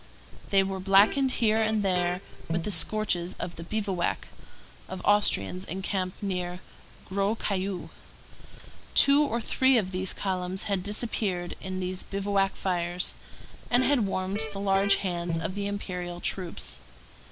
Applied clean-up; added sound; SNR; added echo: none; Electric guitar; 8 dB; none.